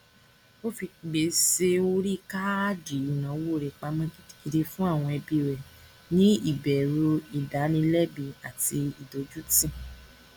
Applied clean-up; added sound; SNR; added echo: none; none; none; none.